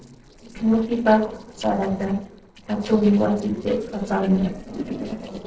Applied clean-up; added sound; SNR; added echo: neural separator model SepFormer DNS4.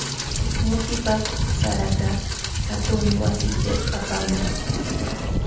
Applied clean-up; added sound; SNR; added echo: none; Rain; -5 dB; reverberation time 0.9 s.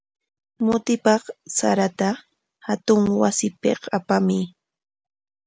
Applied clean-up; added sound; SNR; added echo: none; none; none; none.